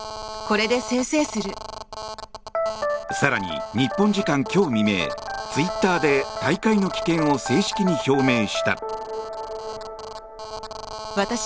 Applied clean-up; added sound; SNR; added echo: none; Telephone; 12 dB; none.